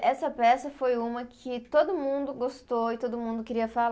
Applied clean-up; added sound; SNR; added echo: none; none; none; none.